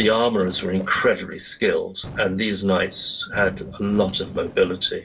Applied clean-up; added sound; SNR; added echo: none; Fireworks; 17 dB; reverberation time 0.1 s.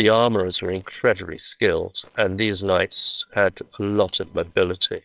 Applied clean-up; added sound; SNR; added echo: neural separator model SepFormer WHAMR!.